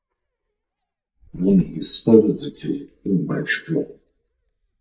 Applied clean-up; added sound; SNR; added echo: neural mask model DeepFilterNet 3.